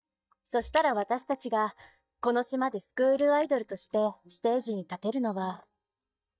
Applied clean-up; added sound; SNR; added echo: neural mask model DeepFilterNet 3.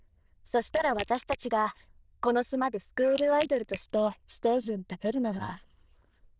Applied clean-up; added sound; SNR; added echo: neural diffusion model UNIVERSE++.